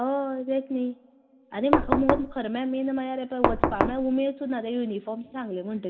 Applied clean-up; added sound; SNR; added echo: none; Knock; -3 dB; reverberation time 2.2 s.